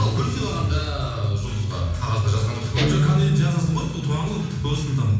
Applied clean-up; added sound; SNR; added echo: none; Guitar; 5 dB; reverberation time 1.0 s.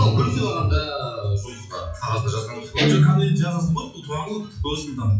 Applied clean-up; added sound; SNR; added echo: classical method WPE with log-MMSE.